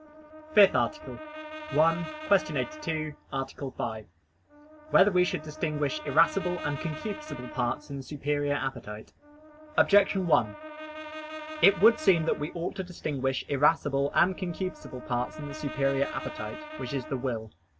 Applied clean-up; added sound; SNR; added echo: none; Brass instrument; 14 dB; none.